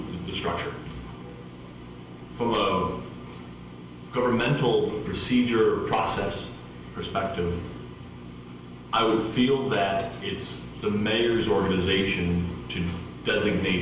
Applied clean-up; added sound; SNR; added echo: none; none; none; reverberation time 0.8 s.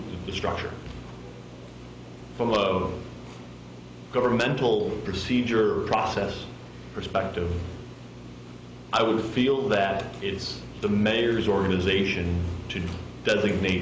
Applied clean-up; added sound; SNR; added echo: none; none; none; none.